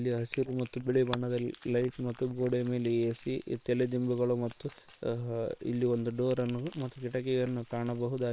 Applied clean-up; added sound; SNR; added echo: neural separator model SepFormer WHAM!.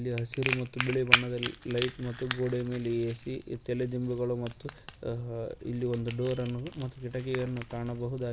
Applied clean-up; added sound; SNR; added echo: none; Crackle; 5 dB; none.